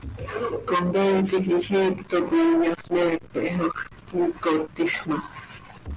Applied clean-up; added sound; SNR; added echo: none; none; none; none.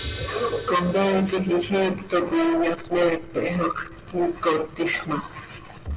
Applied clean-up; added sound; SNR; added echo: none; Gong; 18 dB; reverberation time 1.6 s.